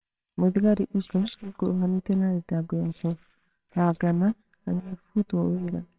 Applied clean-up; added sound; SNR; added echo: neural separator model SepFormer WHAMR!.